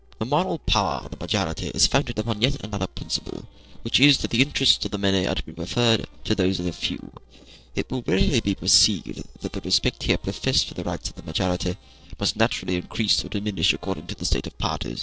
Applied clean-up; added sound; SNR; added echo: neural separator model SepFormer DNS4.